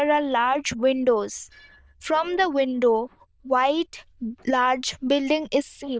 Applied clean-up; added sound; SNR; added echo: neural diffusion model UNIVERSE++.